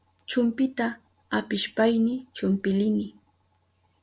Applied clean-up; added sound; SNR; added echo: none; none; none; none.